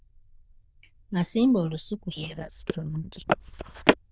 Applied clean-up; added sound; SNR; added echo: neural diffusion model UNIVERSE++.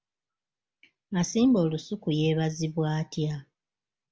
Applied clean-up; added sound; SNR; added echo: none; none; none; none.